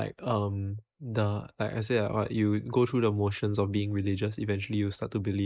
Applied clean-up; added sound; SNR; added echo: neural mask model Resemble Enhance denoiser.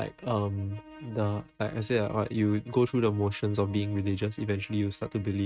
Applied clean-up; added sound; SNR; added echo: neural mask model RNNoise.